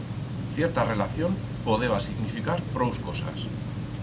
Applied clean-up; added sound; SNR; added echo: none; Tick-tock; 3 dB; none.